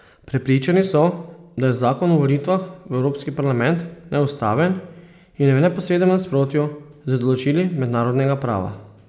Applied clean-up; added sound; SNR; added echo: none; none; none; none.